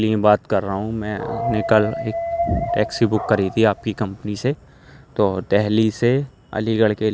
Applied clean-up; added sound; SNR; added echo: none; Dog; 7 dB; none.